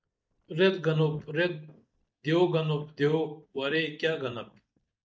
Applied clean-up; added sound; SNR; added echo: neural mask model DeepFilterNet 3.